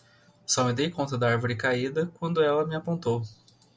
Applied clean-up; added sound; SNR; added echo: none; none; none; none.